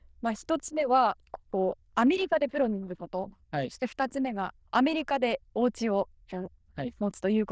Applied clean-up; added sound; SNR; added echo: neural diffusion model UNIVERSE++.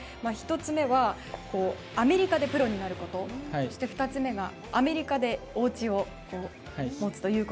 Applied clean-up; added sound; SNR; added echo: none; Bird + Motorcycle; 18 dB; none.